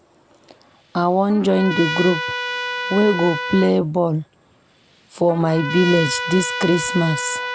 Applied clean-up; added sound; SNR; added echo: none; Trumpet; 7 dB; none.